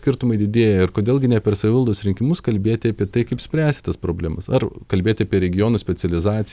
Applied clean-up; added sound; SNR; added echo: none; none; none; none.